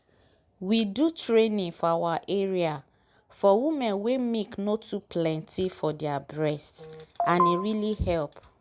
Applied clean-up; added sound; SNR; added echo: none; none; none; none.